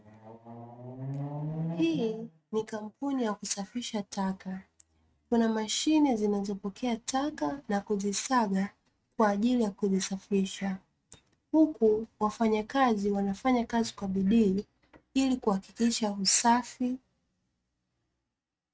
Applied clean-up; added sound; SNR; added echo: neural mask model RNNoise.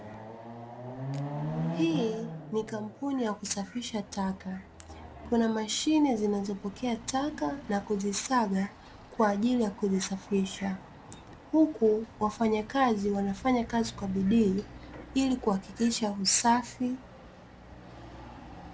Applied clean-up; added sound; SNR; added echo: none; Chatter / Car passing by / Motorcycle / Traffic noise, roadway noise / Accelerating, revving, vroom; 13 dB; none.